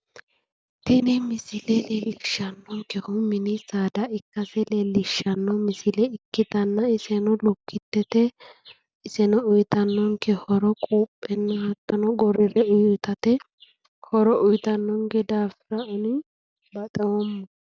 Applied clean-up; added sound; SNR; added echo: none; none; none; none.